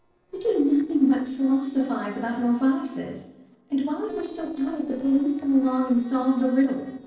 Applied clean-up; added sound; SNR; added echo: neural separator model SepFormer DNS4.